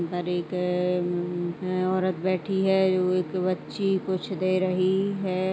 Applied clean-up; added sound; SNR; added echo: none; none; none; none.